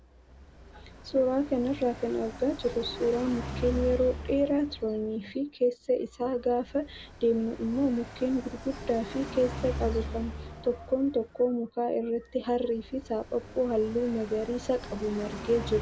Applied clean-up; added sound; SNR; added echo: none; Car passing by; 11 dB; none.